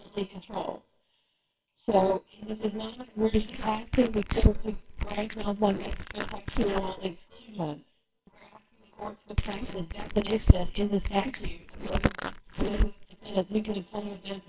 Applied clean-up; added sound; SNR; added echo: neural separator model SepFormer WHAMR!.